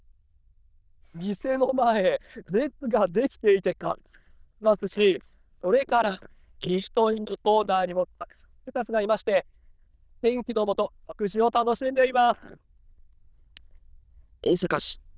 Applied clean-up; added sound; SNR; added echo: neural diffusion model UNIVERSE++.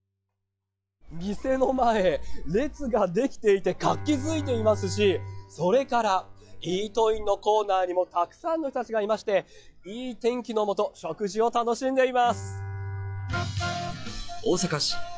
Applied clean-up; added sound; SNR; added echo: classical method log-MMSE.